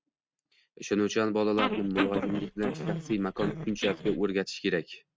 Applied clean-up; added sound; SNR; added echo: neural mask model RNNoise.